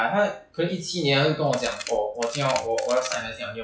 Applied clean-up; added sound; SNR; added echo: classical method log-MMSE.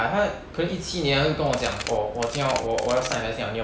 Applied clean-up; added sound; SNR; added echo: none; Crack; 10 dB; none.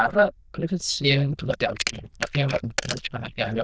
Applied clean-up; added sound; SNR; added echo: neural diffusion model UNIVERSE++.